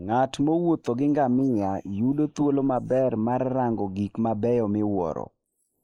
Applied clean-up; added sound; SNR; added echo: neural mask model Resemble Enhance denoiser.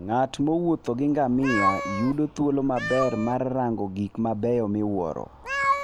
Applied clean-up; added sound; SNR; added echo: none; Meow; 7 dB; none.